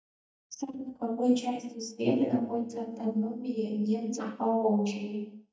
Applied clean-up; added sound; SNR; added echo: neural mask model DeepFilterNet 3.